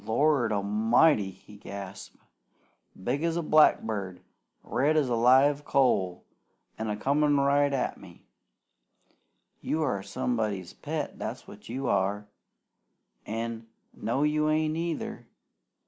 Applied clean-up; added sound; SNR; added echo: none; none; none; none.